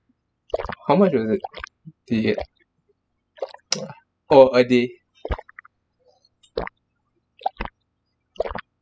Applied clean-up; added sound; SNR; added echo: classical method spectral subtraction.